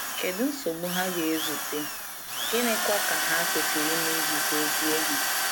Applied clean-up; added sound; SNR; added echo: none; Drill; -3 dB; none.